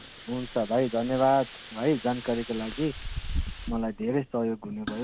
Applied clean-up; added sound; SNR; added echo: none; Hiss; 7 dB; none.